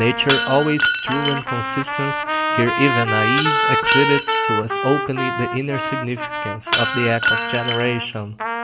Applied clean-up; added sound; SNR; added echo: none; Trumpet + Shatter; -1 dB; none.